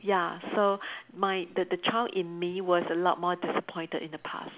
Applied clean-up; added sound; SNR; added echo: none; none; none; none.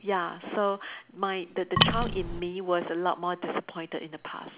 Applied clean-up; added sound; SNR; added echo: none; Wood; -5 dB; none.